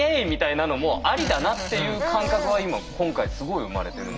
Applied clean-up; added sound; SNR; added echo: none; Bird; 17 dB; none.